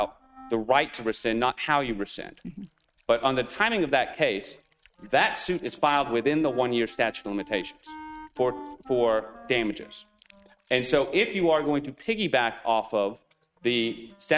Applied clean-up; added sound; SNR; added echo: neural mask model RNNoise.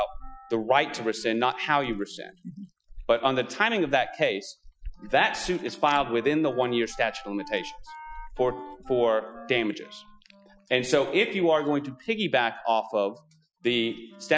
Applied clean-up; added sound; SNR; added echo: classical method Wiener filter.